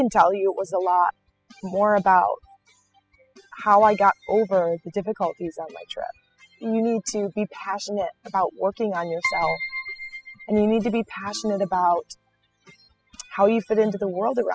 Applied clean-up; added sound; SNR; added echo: classical method spectral subtraction.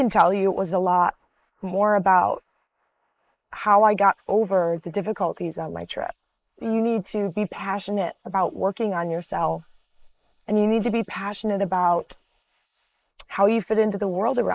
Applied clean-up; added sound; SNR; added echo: neural mask model Resemble Enhance denoiser.